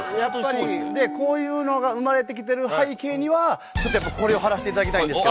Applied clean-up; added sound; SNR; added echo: none; Electric guitar / Strum + Wind instrument, woodwind instrument; 13 dB; none.